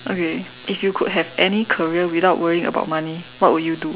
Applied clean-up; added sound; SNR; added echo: none; none; none; none.